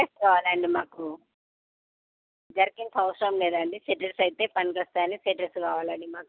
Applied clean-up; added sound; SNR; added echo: none; none; none; none.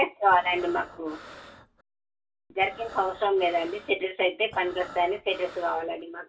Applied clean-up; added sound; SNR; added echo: none; Breathing; 18 dB; reverberation time 0.2 s.